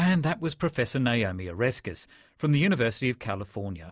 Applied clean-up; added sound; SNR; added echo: none; none; none; none.